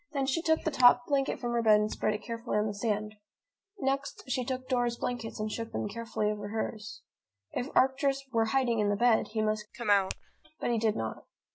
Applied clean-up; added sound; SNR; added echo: none; Finger snapping; 16 dB; none.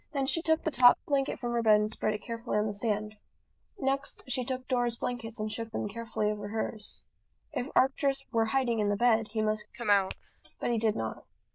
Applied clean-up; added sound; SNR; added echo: neural diffusion model UNIVERSE++.